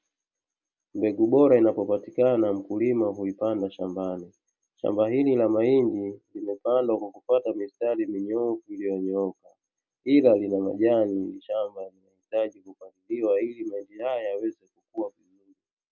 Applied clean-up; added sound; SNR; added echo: none; none; none; none.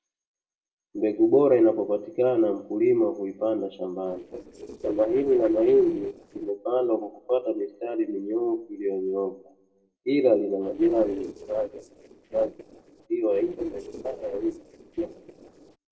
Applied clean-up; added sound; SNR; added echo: neural separator model SepFormer DNS4.